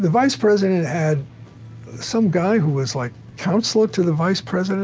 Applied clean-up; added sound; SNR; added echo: none; none; none; none.